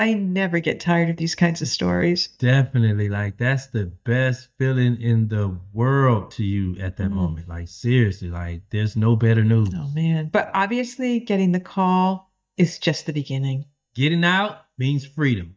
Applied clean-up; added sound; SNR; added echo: neural mask model DeepFilterNet 3.